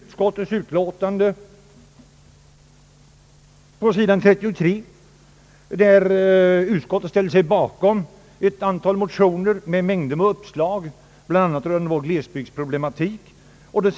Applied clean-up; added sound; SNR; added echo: none; none; none; none.